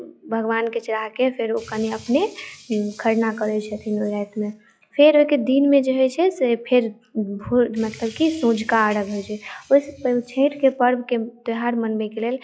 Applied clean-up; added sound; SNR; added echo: classical method log-MMSE.